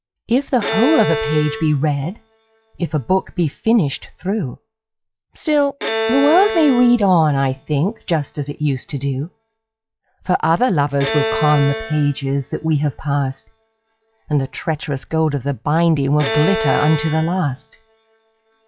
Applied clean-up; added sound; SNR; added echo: classical method log-MMSE.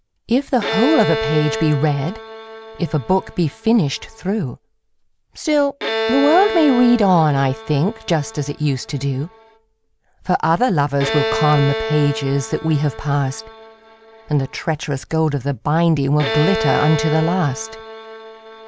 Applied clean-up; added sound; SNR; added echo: none; Bowed string instrument; 8 dB; none.